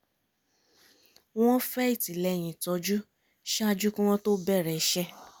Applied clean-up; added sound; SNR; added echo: none; none; none; none.